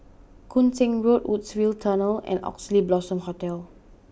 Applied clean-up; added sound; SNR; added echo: none; none; none; none.